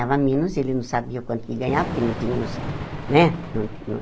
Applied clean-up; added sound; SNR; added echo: none; Thunder / Rain; 8 dB; none.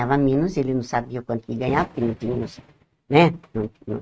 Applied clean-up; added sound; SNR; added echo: neural mask model RNNoise.